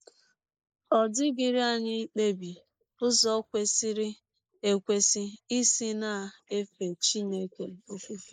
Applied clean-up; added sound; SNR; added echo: neural mask model Resemble Enhance denoiser.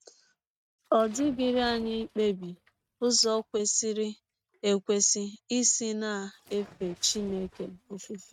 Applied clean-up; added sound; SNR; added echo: neural mask model RNNoise.